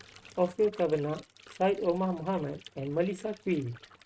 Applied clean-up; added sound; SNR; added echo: neural mask model RNNoise.